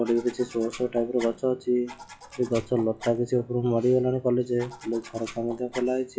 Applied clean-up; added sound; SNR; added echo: classical method log-MMSE.